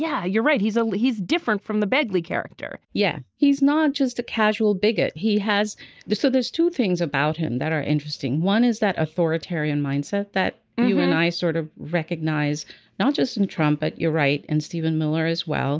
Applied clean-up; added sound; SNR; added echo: none; none; none; none.